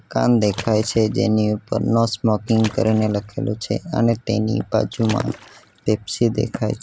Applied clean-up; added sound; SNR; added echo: none; Water / Splash, splatter; 20 dB; none.